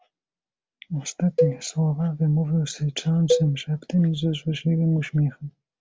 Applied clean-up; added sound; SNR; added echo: none; Cowbell; 6 dB; none.